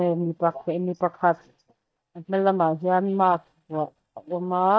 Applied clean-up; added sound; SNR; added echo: neural mask model DeepFilterNet 3.